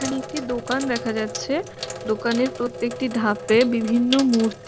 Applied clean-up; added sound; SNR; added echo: none; Sink (filling or washing); 10 dB; none.